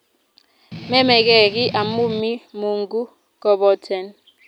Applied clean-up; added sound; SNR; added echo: none; Strum; 12 dB; none.